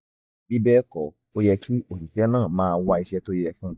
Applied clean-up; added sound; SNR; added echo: neural mask model DeepFilterNet 3.